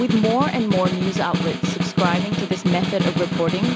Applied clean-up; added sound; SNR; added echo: none; Snare drum; 0 dB; none.